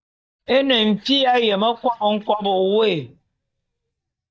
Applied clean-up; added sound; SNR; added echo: neural mask model DeepFilterNet 3.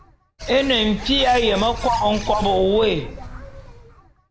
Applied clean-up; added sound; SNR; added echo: none; Bird; 11 dB; none.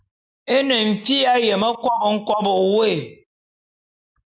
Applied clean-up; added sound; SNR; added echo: none; none; none; none.